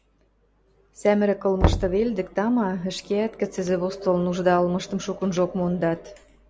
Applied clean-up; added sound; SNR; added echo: none; Knock; 4 dB; none.